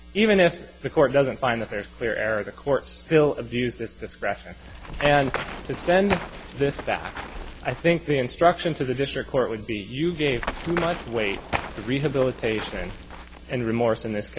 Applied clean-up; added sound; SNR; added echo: none; Run; 10 dB; none.